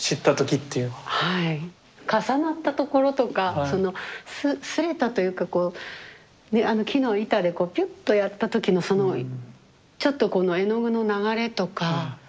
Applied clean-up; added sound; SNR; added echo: none; none; none; none.